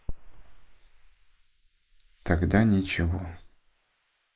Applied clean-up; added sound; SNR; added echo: neural mask model Resemble Enhance denoiser.